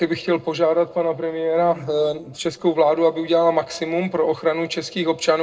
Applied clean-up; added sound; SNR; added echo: neural separator model SepFormer DNS4.